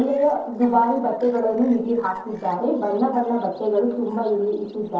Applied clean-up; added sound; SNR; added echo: neural separator model SepFormer DNS4.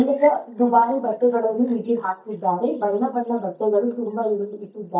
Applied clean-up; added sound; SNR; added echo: neural mask model DeepFilterNet 3.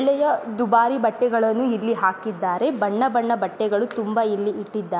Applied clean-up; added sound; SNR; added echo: none; none; none; none.